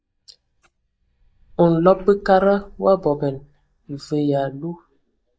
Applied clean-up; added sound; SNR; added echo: neural mask model DeepFilterNet 3.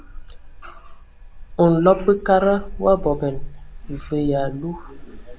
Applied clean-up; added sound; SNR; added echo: none; Engine; 11 dB; none.